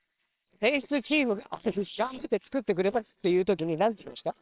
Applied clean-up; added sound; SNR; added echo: neural separator model SepFormer WHAMR!.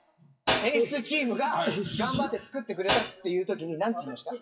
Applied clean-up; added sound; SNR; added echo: classical method WPE with log-MMSE.